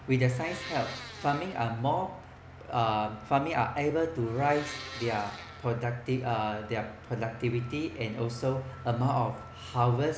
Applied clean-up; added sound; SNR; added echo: none; Domestic sounds, home sounds; 14 dB; none.